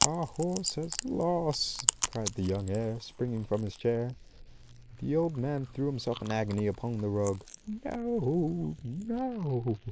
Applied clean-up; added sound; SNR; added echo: neural mask model Resemble Enhance denoiser.